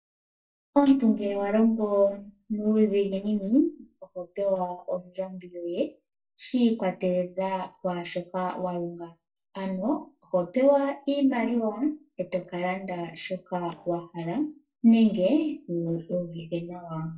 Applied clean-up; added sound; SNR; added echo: neural mask model DeepFilterNet 3.